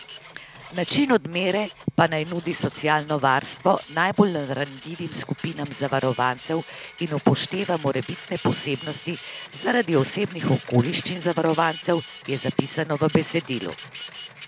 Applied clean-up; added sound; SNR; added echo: none; Printer; 9 dB; none.